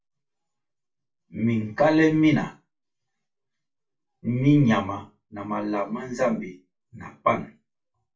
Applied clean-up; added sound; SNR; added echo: none; none; none; reverberation time 0.2 s.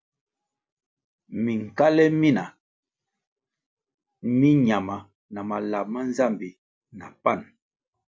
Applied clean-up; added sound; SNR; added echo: none; none; none; none.